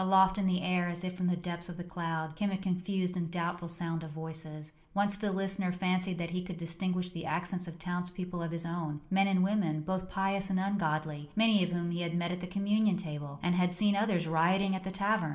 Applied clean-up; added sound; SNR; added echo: none; none; none; reverberation time 0.7 s.